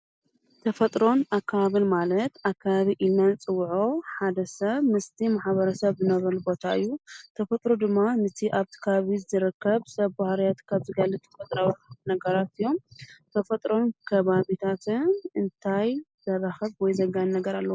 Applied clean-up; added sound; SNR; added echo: none; none; none; none.